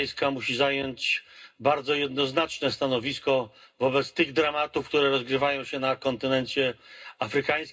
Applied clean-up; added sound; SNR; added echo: none; none; none; reverberation time 0.2 s.